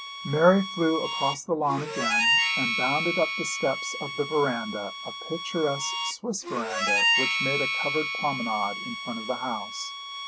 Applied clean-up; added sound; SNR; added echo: none; Harmonica; 1 dB; none.